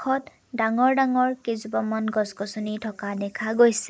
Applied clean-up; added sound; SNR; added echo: neural mask model Resemble Enhance denoiser.